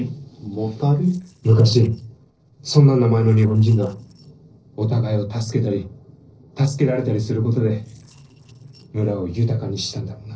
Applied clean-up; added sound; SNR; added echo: neural separator model SepFormer DNS4.